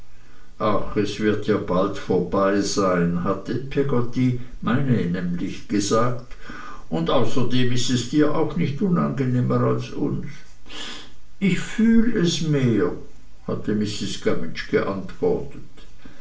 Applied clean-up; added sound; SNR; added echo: none; none; none; reverberation time 0.4 s.